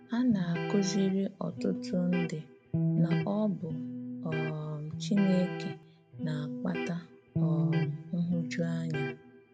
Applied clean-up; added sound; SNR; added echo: none; Electric guitar; 3 dB; none.